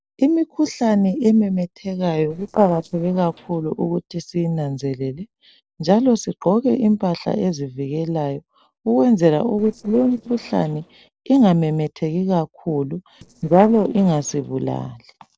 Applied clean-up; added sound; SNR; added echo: neural separator model SepFormer DNS4.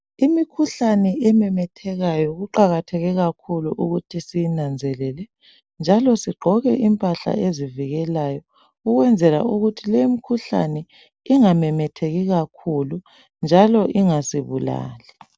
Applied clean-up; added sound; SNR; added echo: none; none; none; none.